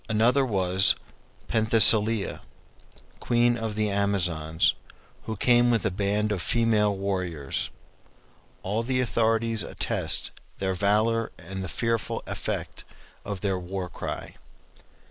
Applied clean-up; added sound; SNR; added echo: neural mask model Resemble Enhance denoiser.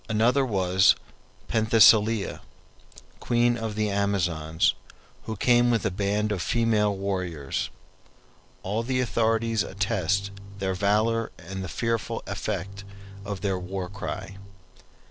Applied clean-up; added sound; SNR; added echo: none; Bowed string instrument; 13 dB; none.